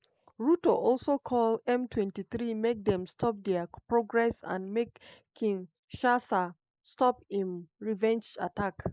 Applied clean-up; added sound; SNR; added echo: neural mask model Resemble Enhance denoiser.